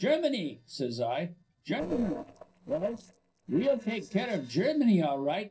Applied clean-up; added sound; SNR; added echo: neural separator model SepFormer DNS4.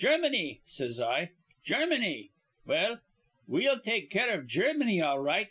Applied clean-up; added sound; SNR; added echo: none; none; none; none.